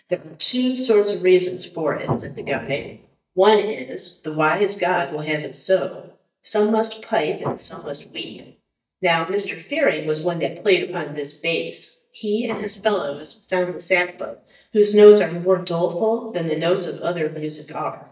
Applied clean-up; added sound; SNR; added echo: neural mask model DeepFilterNet 3.